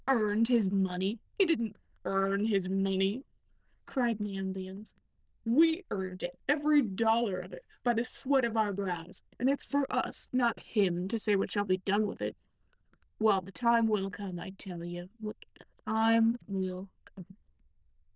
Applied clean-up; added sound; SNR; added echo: neural diffusion model UNIVERSE++.